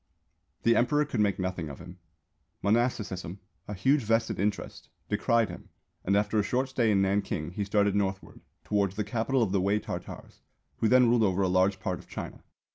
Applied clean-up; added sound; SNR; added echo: none; none; none; none.